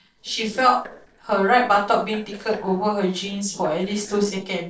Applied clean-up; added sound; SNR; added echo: neural separator model SepFormer DNS4.